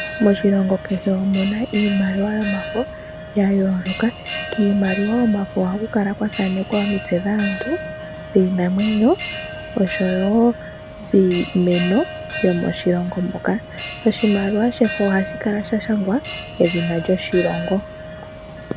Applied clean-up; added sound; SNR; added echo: none; Bell; 10 dB; none.